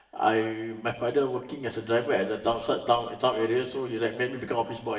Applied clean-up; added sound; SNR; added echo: none; none; none; reverberation time 1.1 s.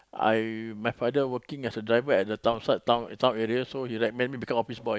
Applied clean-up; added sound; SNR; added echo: none; none; none; none.